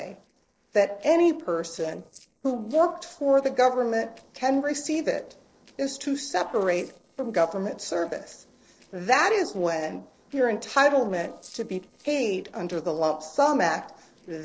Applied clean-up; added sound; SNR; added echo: neural separator model SepFormer DNS4.